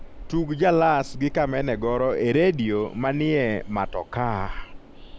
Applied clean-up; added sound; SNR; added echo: none; Train; 12 dB; none.